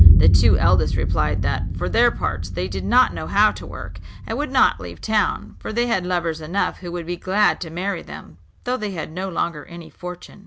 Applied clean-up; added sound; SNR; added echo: none; Boom; -2 dB; none.